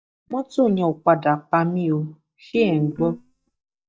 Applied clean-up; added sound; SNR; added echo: neural mask model DeepFilterNet 3.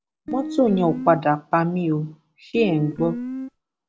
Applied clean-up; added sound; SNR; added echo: none; Guitar; 8 dB; none.